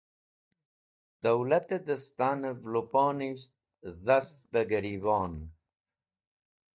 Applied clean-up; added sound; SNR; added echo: neural mask model DeepFilterNet 3.